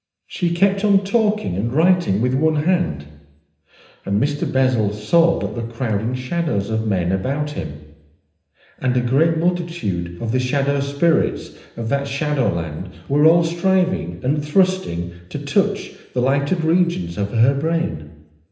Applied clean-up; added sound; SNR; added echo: none; none; none; reverberation time 0.9 s.